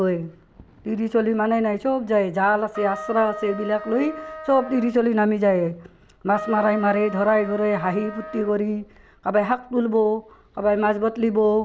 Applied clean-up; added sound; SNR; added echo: none; Trumpet; 14 dB; none.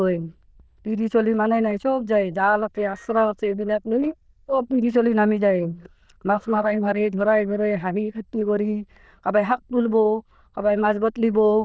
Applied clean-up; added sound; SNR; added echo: neural diffusion model UNIVERSE++.